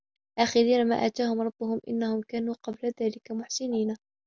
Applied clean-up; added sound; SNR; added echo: none; none; none; none.